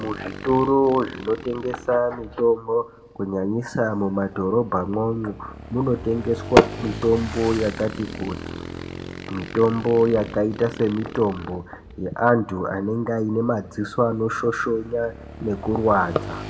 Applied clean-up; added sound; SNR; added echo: none; Motorcycle / Engine; 14 dB; reverberation time 0.7 s.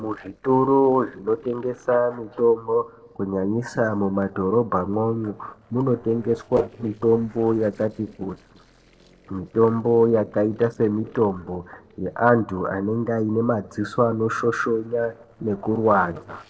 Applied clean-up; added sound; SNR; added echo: neural separator model SepFormer DNS4.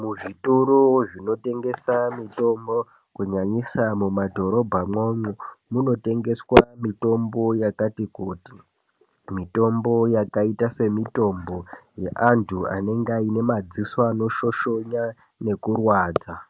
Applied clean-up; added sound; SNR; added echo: none; none; none; none.